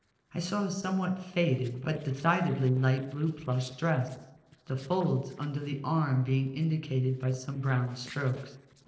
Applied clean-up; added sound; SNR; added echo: neural separator model SepFormer DNS4.